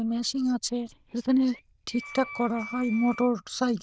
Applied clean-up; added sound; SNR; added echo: neural diffusion model UNIVERSE++.